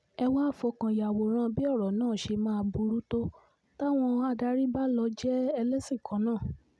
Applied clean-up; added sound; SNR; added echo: none; none; none; none.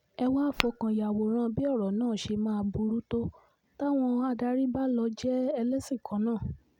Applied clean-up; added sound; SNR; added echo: none; Tap / Glass; 11 dB; none.